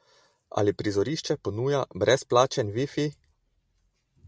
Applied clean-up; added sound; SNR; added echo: none; none; none; none.